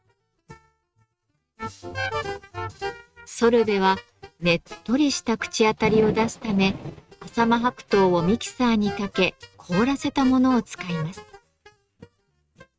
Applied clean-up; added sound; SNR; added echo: neural mask model RNNoise.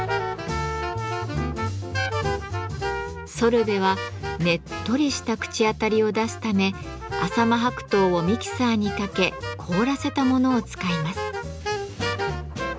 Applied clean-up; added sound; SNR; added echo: none; none; none; none.